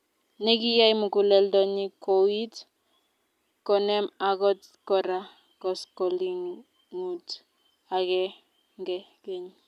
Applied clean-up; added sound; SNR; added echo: none; none; none; none.